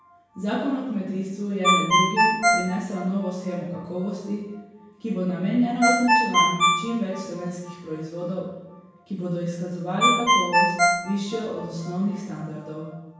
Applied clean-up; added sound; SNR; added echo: none; Ringtone; -2 dB; reverberation time 1.0 s.